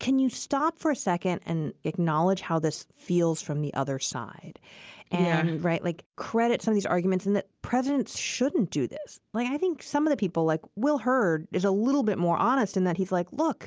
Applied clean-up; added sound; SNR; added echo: none; none; none; none.